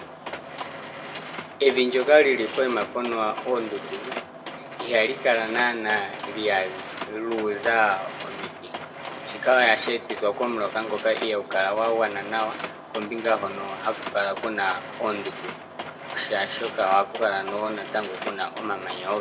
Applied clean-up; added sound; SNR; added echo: none; Mechanisms; 10 dB; reverberation time 0.7 s.